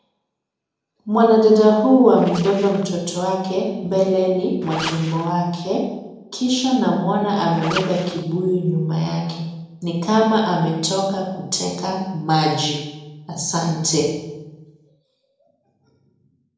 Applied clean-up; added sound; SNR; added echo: neural separator model SepFormer DNS4.